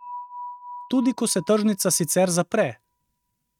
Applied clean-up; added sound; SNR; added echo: neural mask model RNNoise.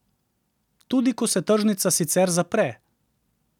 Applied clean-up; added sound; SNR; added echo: none; none; none; none.